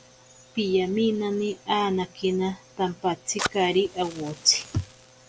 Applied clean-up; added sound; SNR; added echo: none; Fire; 15 dB; none.